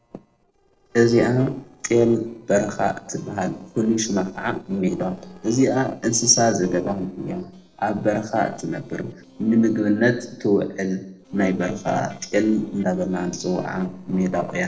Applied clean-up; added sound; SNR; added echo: neural separator model SepFormer DNS4.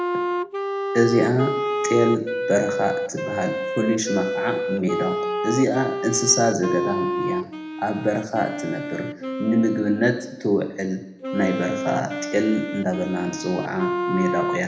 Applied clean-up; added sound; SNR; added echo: none; Wind instrument, woodwind instrument; 3 dB; reverberation time 0.7 s.